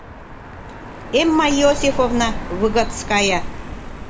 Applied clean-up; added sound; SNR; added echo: none; Car passing by; 7 dB; none.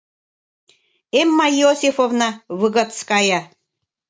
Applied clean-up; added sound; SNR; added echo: none; none; none; none.